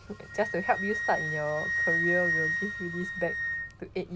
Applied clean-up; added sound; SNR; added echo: none; Wind instrument, woodwind instrument; -1 dB; none.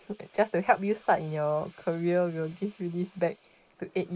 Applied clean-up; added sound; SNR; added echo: neural mask model Resemble Enhance denoiser.